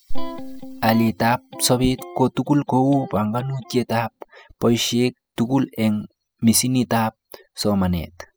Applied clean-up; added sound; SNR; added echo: classical method spectral subtraction.